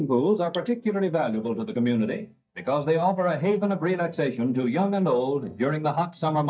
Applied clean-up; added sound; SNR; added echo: neural mask model DeepFilterNet 3.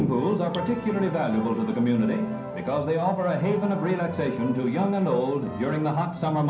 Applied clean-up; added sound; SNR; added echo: none; Drip; 20 dB; reverberation time 0.6 s.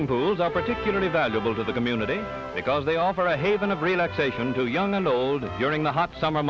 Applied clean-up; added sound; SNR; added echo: none; none; none; none.